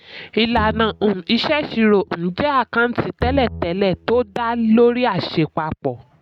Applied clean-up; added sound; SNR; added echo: neural mask model RNNoise.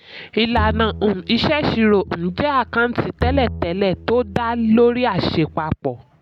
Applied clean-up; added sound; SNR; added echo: none; Bowed string instrument; 11 dB; none.